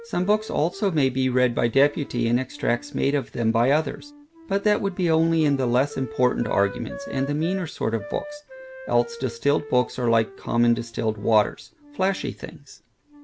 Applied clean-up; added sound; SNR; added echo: none; Wind instrument, woodwind instrument; 17 dB; none.